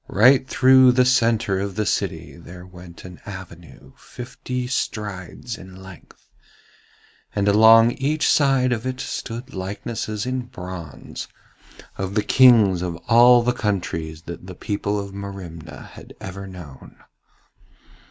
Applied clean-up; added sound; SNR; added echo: none; none; none; none.